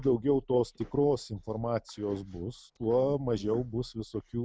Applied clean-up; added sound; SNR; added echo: none; none; none; none.